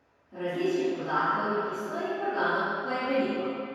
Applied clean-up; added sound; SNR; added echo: none; none; none; reverberation time 2.2 s.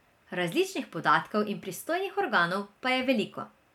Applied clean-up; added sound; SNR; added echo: none; none; none; none.